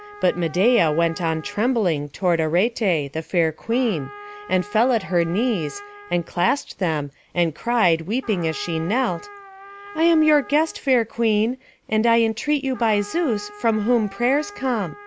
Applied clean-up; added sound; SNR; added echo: none; Trumpet; 20 dB; none.